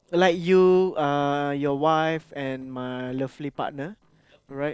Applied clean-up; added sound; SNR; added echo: neural separator model SepFormer DNS4.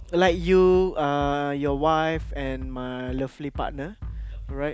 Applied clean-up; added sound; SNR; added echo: none; Bass drum; 11 dB; none.